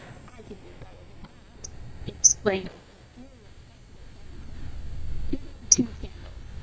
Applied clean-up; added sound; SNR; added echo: neural mask model DeepFilterNet 3.